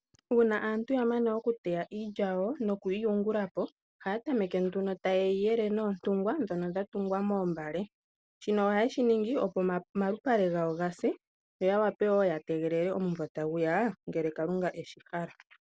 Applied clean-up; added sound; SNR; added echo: none; none; none; none.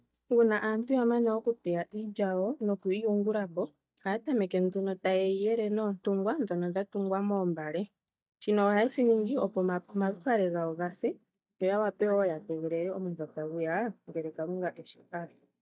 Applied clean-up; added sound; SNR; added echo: neural mask model DeepFilterNet 3.